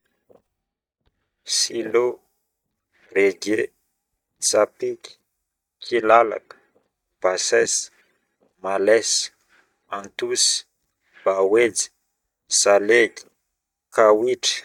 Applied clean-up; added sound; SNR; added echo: neural mask model DeepFilterNet 3.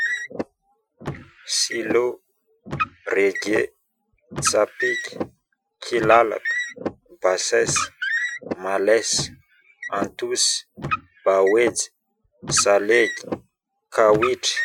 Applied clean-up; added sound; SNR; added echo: classical method Wiener filter.